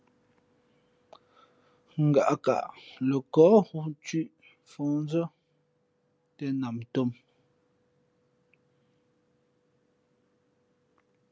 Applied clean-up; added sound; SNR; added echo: none; none; none; none.